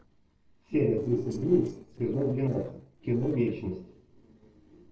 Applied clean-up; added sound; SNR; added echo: neural separator model SepFormer DNS4.